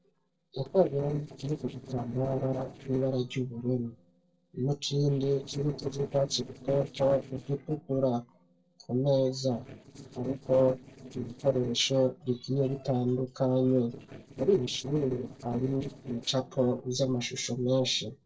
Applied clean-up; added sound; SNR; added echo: neural separator model SepFormer DNS4.